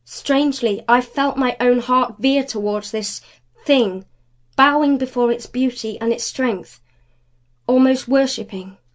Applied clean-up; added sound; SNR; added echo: none; none; none; none.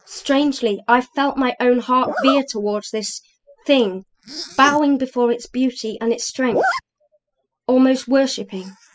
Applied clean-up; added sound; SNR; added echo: classical method spectral subtraction.